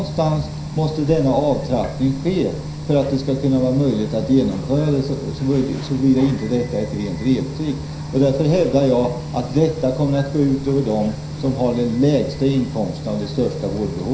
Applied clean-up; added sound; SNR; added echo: none; Bird vocalization, bird call, bird song; 16 dB; reverberation time 0.5 s.